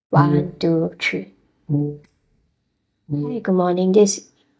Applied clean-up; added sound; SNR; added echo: neural mask model DeepFilterNet 3.